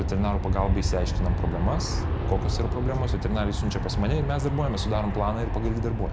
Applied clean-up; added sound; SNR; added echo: none; Aircraft; -2 dB; none.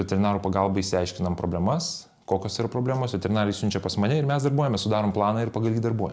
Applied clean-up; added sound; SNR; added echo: none; none; none; none.